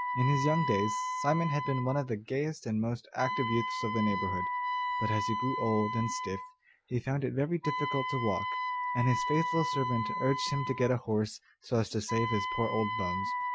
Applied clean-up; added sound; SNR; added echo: none; Wind instrument, woodwind instrument; 3 dB; none.